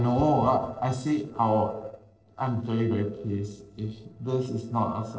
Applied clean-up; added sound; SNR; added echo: neural separator model SepFormer DNS4.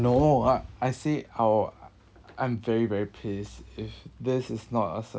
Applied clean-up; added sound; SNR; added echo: none; none; none; none.